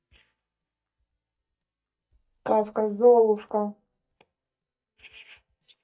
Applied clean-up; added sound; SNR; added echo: neural mask model DeepFilterNet 3.